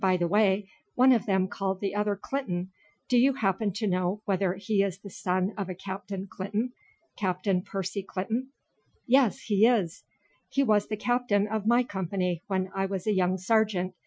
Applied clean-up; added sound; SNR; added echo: classical method Wiener filter.